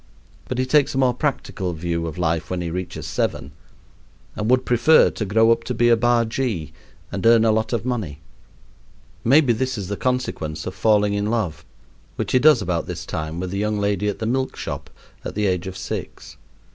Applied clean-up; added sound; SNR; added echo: none; none; none; none.